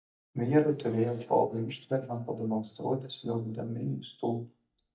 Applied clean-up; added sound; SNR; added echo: neural mask model DeepFilterNet 3.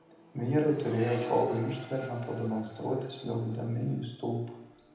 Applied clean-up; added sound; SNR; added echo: none; Accelerating, revving, vroom; 15 dB; reverberation time 0.8 s.